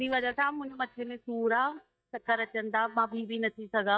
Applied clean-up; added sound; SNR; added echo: neural mask model DeepFilterNet 3.